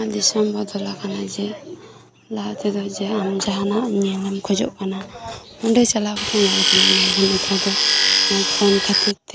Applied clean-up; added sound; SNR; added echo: none; Tools; -3 dB; none.